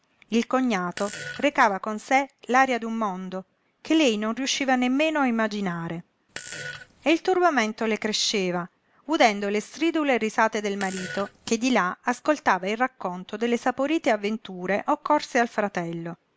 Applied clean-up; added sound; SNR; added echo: none; Fart; 14 dB; none.